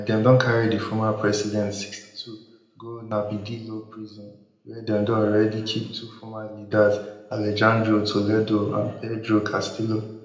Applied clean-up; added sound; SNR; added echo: none; none; none; reverberation time 0.7 s.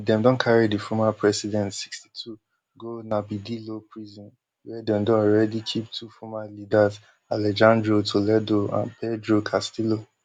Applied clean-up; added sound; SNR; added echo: none; none; none; none.